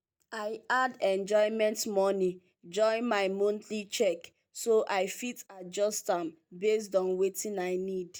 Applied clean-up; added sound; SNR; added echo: none; none; none; none.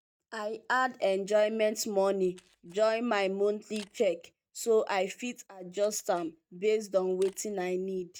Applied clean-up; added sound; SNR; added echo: neural mask model RNNoise.